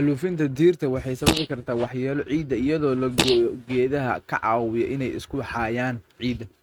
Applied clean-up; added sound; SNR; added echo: neural mask model RNNoise.